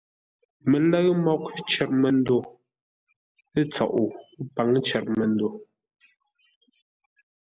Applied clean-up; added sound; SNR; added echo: none; none; none; none.